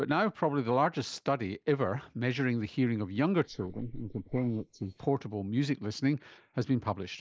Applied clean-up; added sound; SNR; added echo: neural mask model Resemble Enhance denoiser.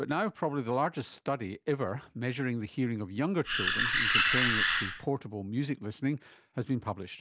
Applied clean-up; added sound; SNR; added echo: none; Animal; -5 dB; none.